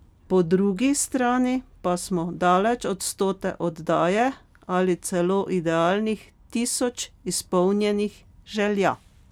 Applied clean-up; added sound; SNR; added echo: none; none; none; none.